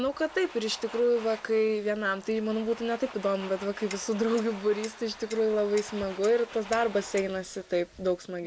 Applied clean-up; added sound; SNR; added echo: none; Clock + Domestic sounds, home sounds; 17 dB; none.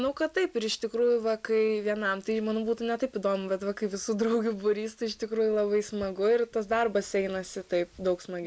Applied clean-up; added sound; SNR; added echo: none; none; none; none.